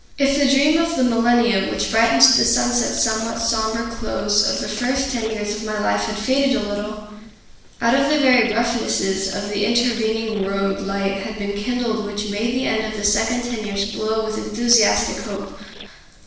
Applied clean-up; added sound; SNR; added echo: neural separator model SepFormer DNS4.